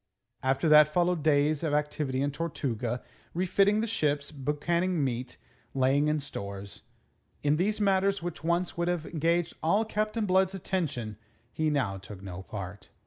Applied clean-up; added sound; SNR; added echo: none; none; none; none.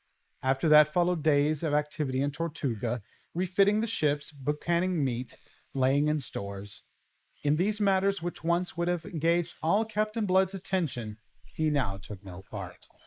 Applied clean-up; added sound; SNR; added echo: neural mask model Resemble Enhance denoiser.